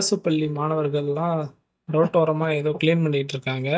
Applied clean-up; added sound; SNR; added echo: neural mask model DeepFilterNet 3.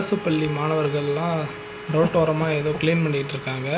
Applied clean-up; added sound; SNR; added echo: none; Cough + Bowed string instrument; 13 dB; none.